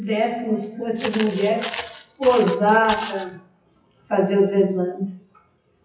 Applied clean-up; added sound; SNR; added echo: classical method WPE with log-MMSE.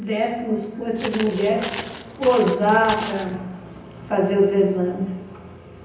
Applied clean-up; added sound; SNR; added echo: none; Walk, footsteps; 11 dB; reverberation time 0.9 s.